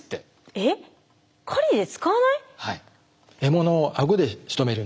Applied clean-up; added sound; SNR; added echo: none; none; none; none.